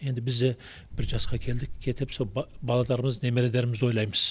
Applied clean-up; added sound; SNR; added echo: none; Boom; 7 dB; none.